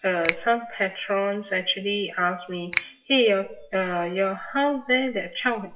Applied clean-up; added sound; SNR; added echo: classical method WPE with log-MMSE.